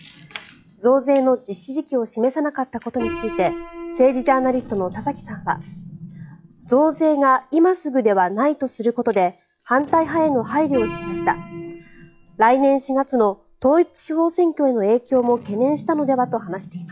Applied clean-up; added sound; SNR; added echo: classical method log-MMSE.